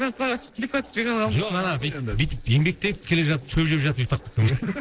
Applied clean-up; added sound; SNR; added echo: neural separator model SepFormer DNS4.